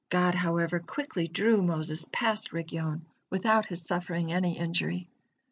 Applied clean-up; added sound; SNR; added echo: none; none; none; none.